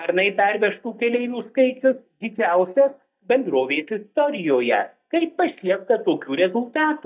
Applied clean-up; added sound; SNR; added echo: neural mask model DeepFilterNet 3.